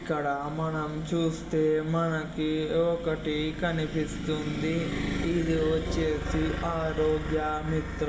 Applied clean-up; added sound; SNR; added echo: none; none; none; reverberation time 0.9 s.